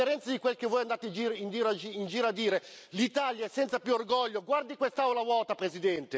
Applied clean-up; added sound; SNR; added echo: none; none; none; none.